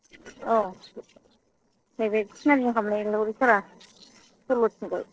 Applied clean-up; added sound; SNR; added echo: neural separator model SepFormer DNS4.